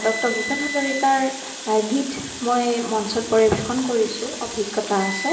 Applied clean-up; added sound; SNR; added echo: none; Water tap, faucet; 12 dB; reverberation time 0.8 s.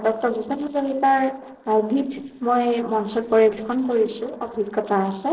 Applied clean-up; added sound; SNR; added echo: neural separator model SepFormer DNS4.